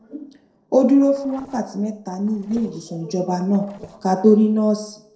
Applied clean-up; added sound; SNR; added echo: neural separator model SepFormer DNS4.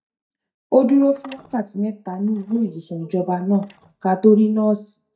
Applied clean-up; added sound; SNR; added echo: neural mask model DeepFilterNet 3.